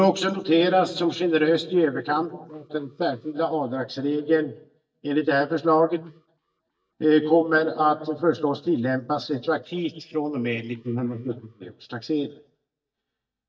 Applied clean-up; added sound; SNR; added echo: neural mask model DeepFilterNet 3.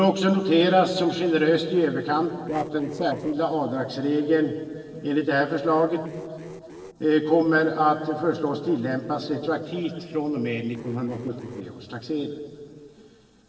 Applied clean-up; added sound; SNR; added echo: neural separator model SepFormer DNS4.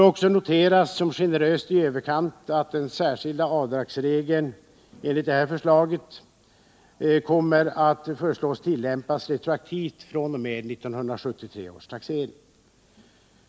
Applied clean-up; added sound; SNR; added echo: none; none; none; none.